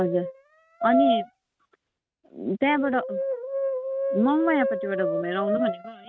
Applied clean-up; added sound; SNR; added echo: neural mask model RNNoise.